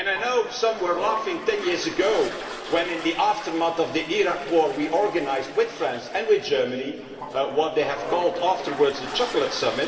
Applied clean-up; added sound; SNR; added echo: none; Toilet flush; 13 dB; reverberation time 2.4 s.